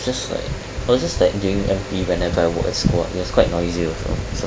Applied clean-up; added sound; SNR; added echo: none; none; none; none.